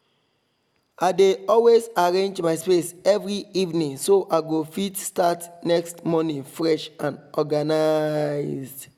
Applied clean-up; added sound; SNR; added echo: none; none; none; none.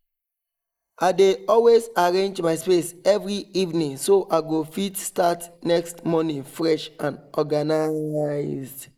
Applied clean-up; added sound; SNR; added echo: neural mask model Resemble Enhance denoiser.